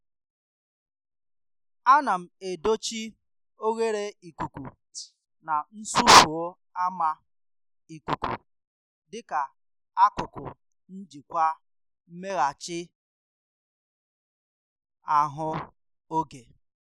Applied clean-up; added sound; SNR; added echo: neural mask model Resemble Enhance denoiser.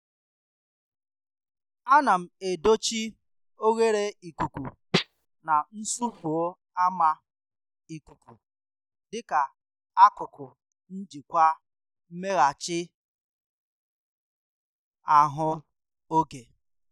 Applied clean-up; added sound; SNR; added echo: neural mask model DeepFilterNet 3.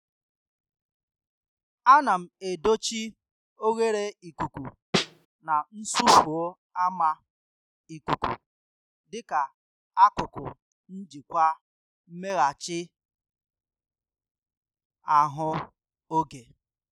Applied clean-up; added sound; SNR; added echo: neural mask model RNNoise.